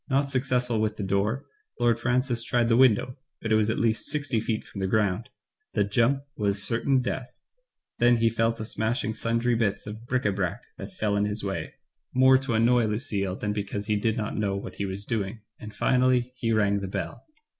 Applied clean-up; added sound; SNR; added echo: none; none; none; none.